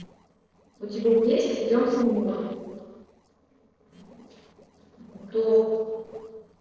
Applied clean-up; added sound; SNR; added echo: neural separator model SepFormer DNS4.